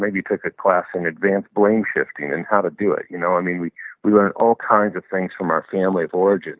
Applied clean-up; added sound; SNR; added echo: none; none; none; none.